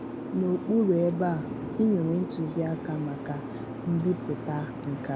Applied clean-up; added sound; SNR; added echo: none; Boat, Water vehicle; 7 dB; none.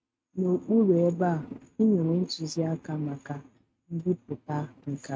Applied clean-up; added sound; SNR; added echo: neural mask model RNNoise.